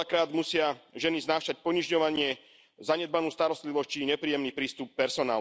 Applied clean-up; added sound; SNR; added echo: none; none; none; none.